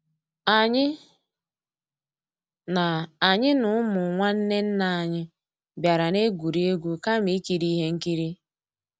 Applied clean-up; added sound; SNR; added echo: none; none; none; none.